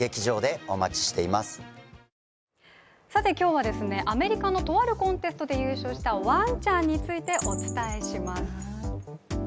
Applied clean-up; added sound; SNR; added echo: none; Bird vocalization, bird call, bird song; 12 dB; none.